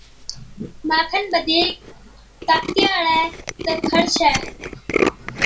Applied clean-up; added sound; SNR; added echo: none; Tools; 5 dB; reverberation time 0.2 s.